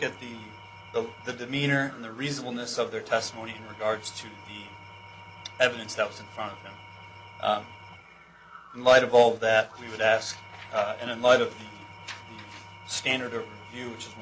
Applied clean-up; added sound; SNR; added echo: none; Engine / Tools; 19 dB; none.